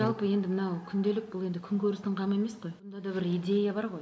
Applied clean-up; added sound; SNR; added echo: none; none; none; none.